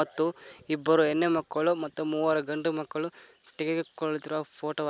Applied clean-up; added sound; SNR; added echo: none; none; none; none.